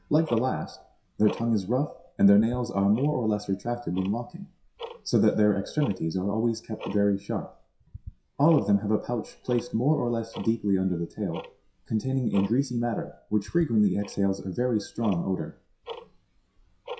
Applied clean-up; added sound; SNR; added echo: classical method WPE with log-MMSE.